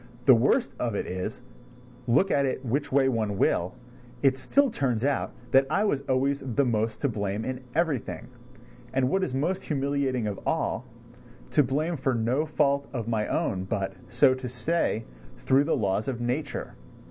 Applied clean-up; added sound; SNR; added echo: none; none; none; none.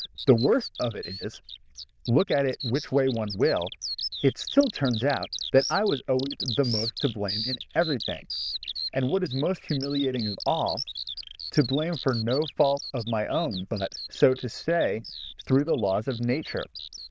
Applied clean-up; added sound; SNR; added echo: neural diffusion model UNIVERSE++.